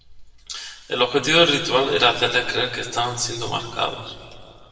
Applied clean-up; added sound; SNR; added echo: none; none; none; reverberation time 1.8 s.